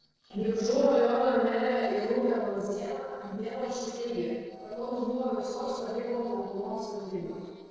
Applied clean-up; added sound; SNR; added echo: neural separator model SepFormer DNS4.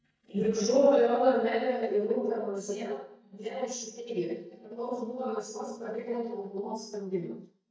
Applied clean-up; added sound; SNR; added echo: neural mask model DeepFilterNet 3.